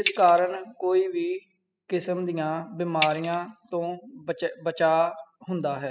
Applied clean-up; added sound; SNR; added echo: classical method spectral subtraction.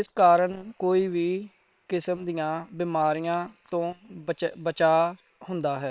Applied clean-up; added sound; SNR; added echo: neural separator model SepFormer WHAM!.